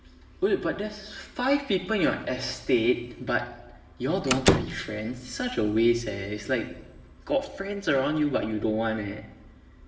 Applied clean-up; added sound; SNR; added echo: none; Slam; 0 dB; reverberation time 1.1 s.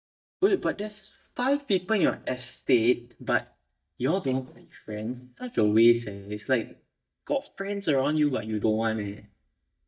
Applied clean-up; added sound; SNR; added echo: neural mask model DeepFilterNet 3.